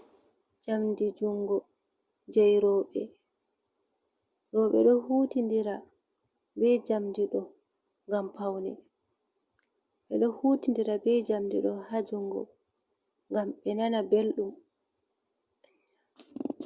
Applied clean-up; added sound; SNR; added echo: none; none; none; none.